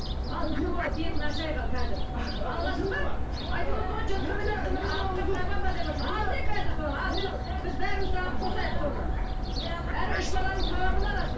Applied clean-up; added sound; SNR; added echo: none; Fowl; 1 dB; reverberation time 0.2 s.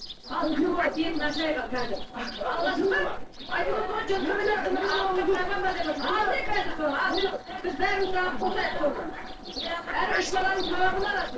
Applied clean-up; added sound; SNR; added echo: neural separator model SepFormer DNS4.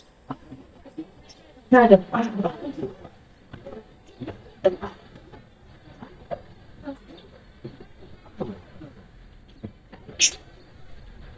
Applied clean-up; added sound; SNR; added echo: neural mask model DeepFilterNet 3.